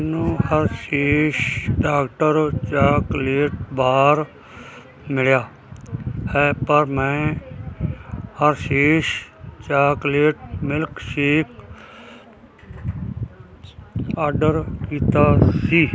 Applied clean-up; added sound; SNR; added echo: none; none; none; none.